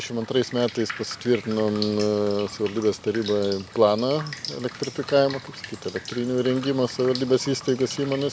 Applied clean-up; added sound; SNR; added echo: none; Drip; 15 dB; none.